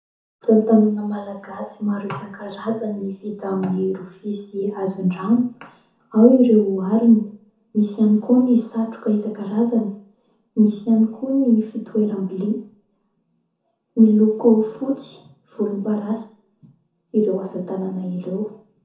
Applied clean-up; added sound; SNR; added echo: none; none; none; reverberation time 0.6 s.